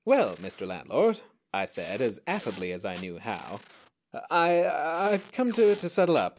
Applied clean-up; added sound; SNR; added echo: none; Packing tape, duct tape; 20 dB; none.